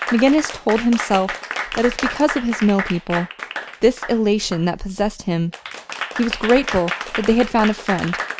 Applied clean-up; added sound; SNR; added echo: none; Applause / Crowd; 9 dB; none.